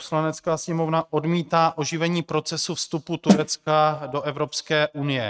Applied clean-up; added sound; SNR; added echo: neural mask model RNNoise.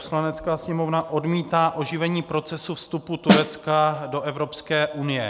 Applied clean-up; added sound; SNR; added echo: none; Snare drum; -5 dB; none.